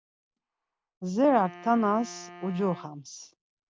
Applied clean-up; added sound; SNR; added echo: none; Wind instrument, woodwind instrument; 19 dB; none.